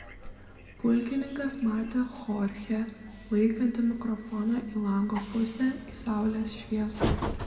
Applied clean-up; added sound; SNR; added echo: none; Train; 9 dB; reverberation time 1.7 s.